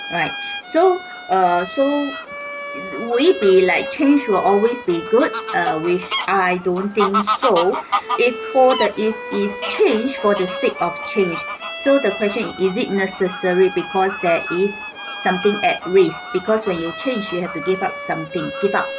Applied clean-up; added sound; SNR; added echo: none; Fowl + Bowed string instrument; 8 dB; none.